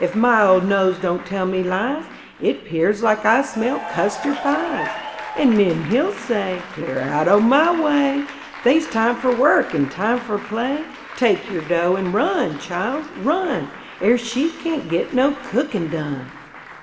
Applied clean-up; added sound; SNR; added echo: none; Applause / Cheering; 15 dB; reverberation time 1.5 s.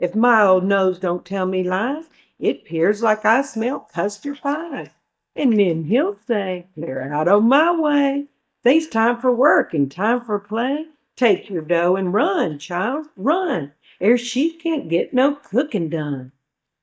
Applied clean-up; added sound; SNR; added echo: neural mask model DeepFilterNet 3.